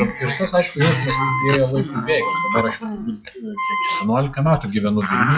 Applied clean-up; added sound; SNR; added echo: classical method log-MMSE.